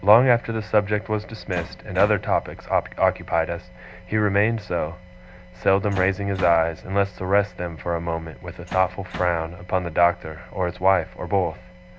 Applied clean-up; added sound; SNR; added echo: none; Bass drum; 14 dB; none.